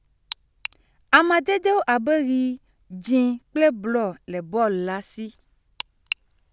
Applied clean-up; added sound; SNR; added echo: none; none; none; none.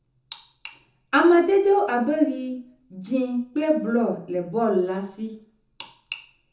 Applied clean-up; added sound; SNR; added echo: none; none; none; reverberation time 0.6 s.